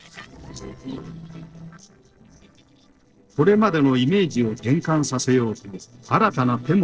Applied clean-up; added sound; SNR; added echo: neural separator model SepFormer DNS4.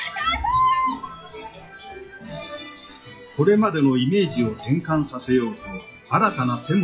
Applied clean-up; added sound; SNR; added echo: classical method WPE with log-MMSE.